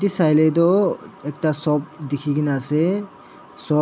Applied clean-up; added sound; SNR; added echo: none; none; none; none.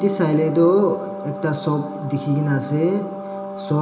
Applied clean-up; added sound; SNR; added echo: none; Wind instrument, woodwind instrument; 10 dB; reverberation time 0.8 s.